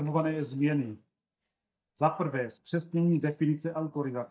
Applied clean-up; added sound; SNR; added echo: neural mask model DeepFilterNet 3.